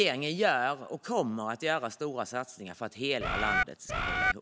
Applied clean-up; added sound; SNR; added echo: none; Bird; -3 dB; none.